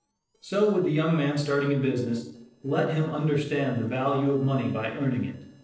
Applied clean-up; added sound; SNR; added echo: neural separator model SepFormer DNS4.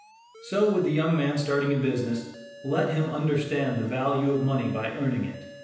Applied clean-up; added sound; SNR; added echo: none; Alarm; 20 dB; reverberation time 0.9 s.